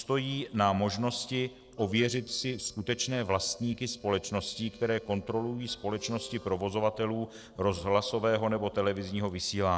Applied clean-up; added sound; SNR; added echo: neural separator model SepFormer DNS4.